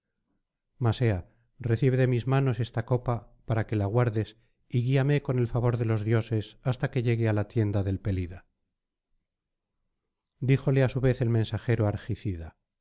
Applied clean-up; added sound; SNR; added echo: none; none; none; none.